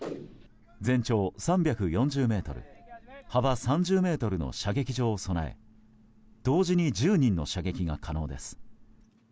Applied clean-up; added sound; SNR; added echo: none; none; none; none.